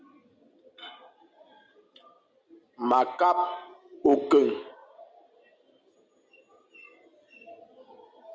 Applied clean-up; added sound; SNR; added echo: none; none; none; none.